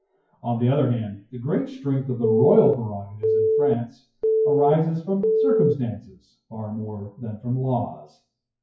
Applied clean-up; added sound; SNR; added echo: classical method WPE with log-MMSE.